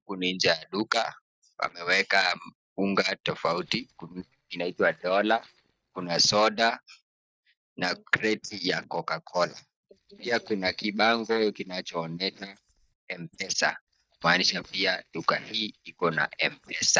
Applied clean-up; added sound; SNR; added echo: neural mask model DeepFilterNet 3.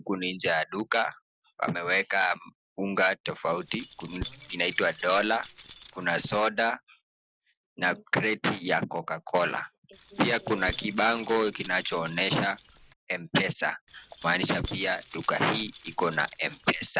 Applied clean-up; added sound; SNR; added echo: none; Keys jangling; 12 dB; none.